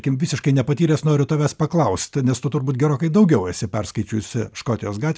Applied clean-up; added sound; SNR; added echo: none; none; none; none.